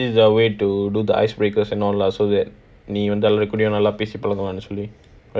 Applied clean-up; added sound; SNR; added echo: none; none; none; none.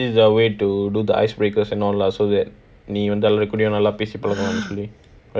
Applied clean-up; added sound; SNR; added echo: none; Gasp; 17 dB; none.